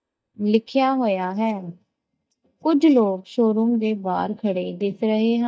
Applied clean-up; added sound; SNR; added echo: neural mask model DeepFilterNet 3.